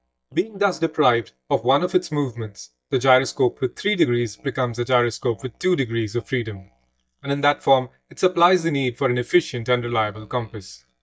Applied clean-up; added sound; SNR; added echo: neural mask model DeepFilterNet 3.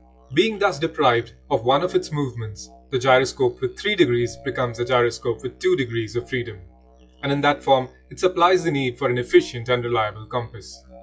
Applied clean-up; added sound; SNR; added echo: classical method log-MMSE.